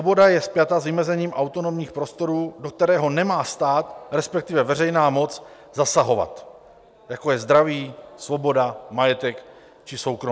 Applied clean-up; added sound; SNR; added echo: none; none; none; none.